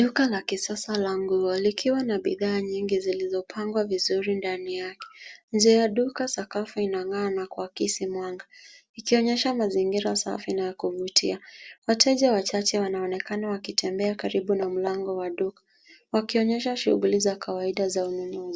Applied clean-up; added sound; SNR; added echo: none; none; none; none.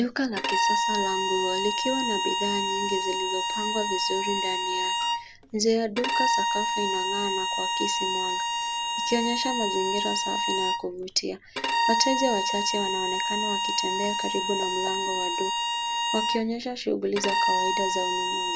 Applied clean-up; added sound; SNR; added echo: none; Bowed string instrument; -3 dB; none.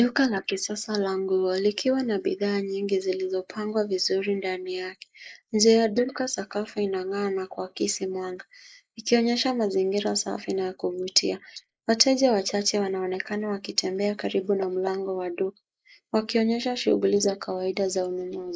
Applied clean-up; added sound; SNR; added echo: neural mask model Resemble Enhance denoiser.